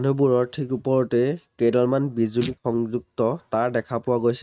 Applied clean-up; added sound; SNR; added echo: neural mask model RNNoise.